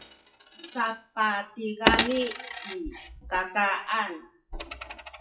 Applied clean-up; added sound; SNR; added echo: classical method WPE with log-MMSE.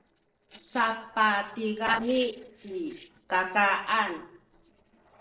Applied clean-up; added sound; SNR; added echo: neural separator model SepFormer DNS4.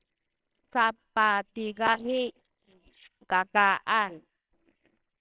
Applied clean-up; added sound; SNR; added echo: neural separator model SepFormer WHAMR!.